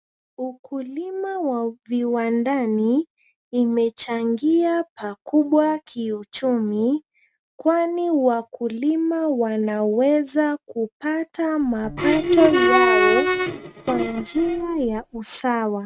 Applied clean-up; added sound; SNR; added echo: neural mask model RNNoise.